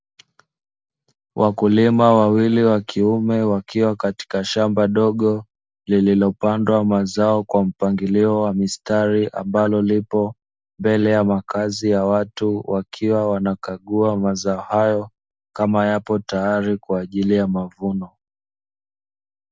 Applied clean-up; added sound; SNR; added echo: none; none; none; none.